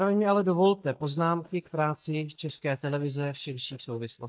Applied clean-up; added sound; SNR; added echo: neural mask model DeepFilterNet 3.